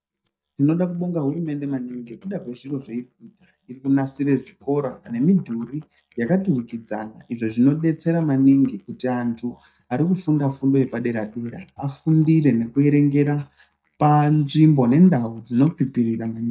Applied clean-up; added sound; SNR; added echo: neural mask model DeepFilterNet 3.